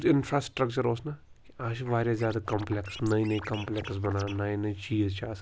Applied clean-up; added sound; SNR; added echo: none; Scratching (performance technique); 16 dB; none.